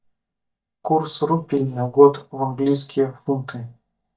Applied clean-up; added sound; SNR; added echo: neural mask model DeepFilterNet 3.